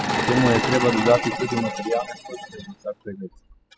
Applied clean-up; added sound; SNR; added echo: classical method spectral subtraction.